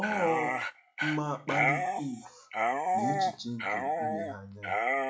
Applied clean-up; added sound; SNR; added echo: classical method log-MMSE.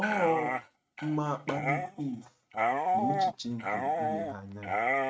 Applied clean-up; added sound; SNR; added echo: neural mask model RNNoise.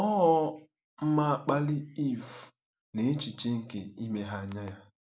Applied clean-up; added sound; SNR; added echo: none; none; none; none.